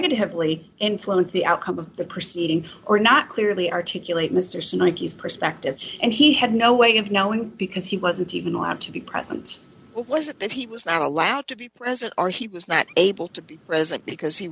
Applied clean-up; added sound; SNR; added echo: none; none; none; none.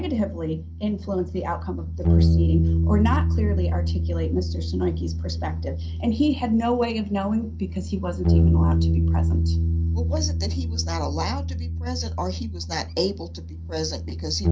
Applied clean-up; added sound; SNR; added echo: none; Bass guitar; -4 dB; reverberation time 0.3 s.